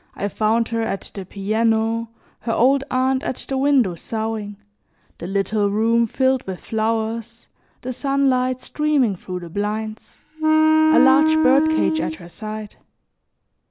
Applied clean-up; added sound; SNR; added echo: none; Wind instrument, woodwind instrument; -4 dB; none.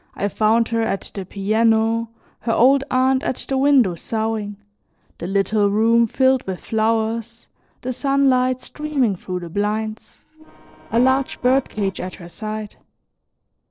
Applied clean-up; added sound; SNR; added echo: neural separator model SepFormer DNS4.